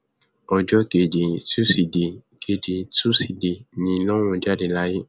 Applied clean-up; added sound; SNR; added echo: none; none; none; none.